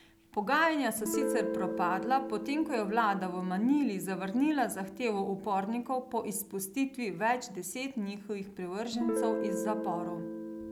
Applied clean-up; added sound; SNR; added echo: none; Guitar; 7 dB; none.